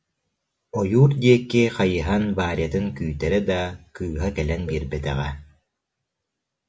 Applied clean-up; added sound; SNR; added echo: none; Dishes, pots, and pans; 18 dB; none.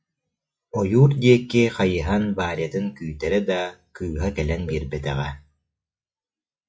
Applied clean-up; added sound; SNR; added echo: classical method log-MMSE.